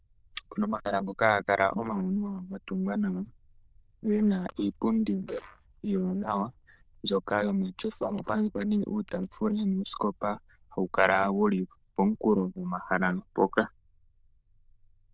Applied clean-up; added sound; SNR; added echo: neural diffusion model UNIVERSE++.